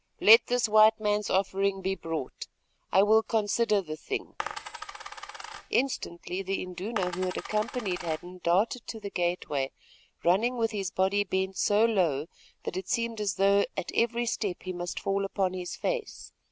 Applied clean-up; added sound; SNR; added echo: none; Coin (dropping); 11 dB; none.